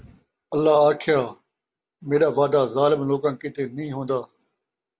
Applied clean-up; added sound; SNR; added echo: none; none; none; none.